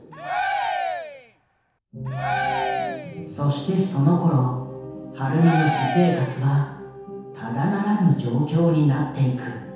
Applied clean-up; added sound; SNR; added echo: none; Cheering; 5 dB; reverberation time 0.9 s.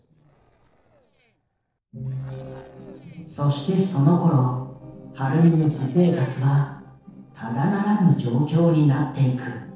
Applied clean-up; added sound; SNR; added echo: neural separator model SepFormer DNS4.